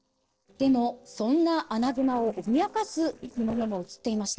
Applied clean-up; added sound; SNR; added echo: neural separator model SepFormer DNS4.